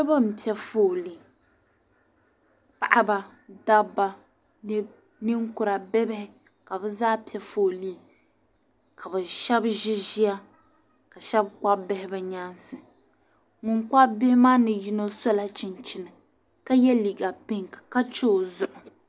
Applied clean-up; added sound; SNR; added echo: none; none; none; none.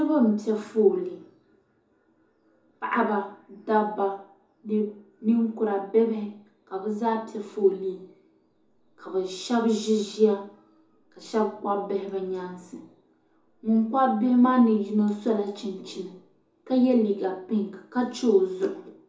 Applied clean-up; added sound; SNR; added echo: none; none; none; reverberation time 0.6 s.